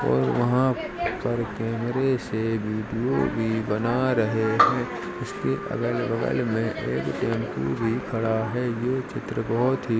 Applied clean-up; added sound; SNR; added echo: none; Wind instrument, woodwind instrument; 17 dB; none.